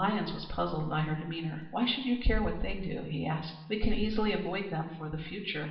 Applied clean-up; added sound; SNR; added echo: none; none; none; reverberation time 0.8 s.